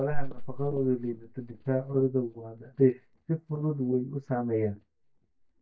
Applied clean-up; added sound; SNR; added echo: neural mask model DeepFilterNet 3.